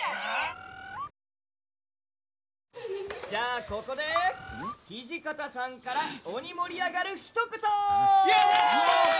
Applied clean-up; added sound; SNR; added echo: none; Bird; 13 dB; none.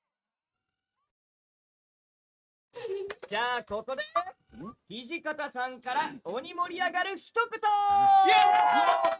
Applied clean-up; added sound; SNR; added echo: neural mask model RNNoise.